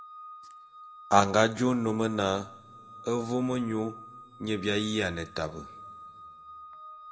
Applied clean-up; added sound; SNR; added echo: none; Organ; 17 dB; reverberation time 1.6 s.